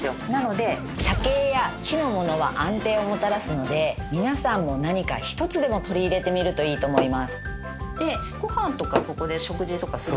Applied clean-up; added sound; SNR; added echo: none; Tap / Hammer; 6 dB; none.